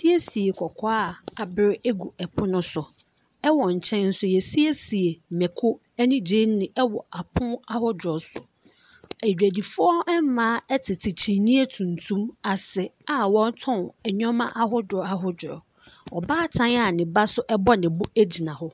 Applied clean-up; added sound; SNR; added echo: none; none; none; none.